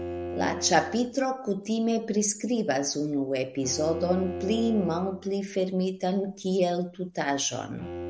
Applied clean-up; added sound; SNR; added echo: none; Bowed string instrument; 12 dB; none.